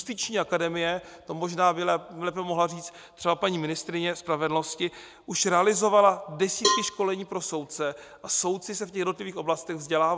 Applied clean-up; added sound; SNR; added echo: none; Cowbell; 5 dB; none.